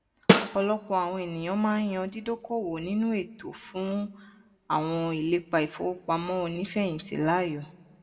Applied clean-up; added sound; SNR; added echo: none; Snare drum; -4 dB; reverberation time 0.6 s.